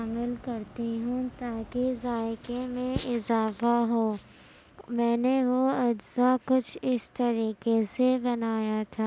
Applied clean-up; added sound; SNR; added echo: none; none; none; none.